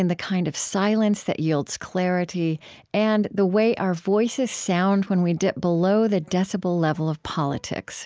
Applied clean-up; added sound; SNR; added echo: none; none; none; none.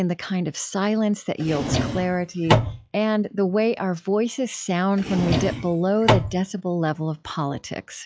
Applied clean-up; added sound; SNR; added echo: classical method log-MMSE.